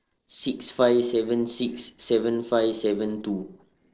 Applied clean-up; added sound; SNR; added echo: neural separator model SepFormer DNS4.